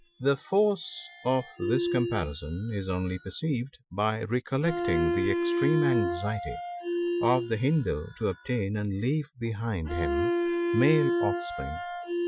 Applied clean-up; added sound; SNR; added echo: classical method Wiener filter.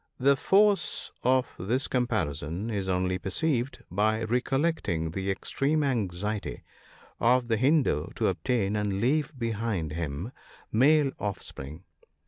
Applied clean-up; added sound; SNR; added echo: none; none; none; none.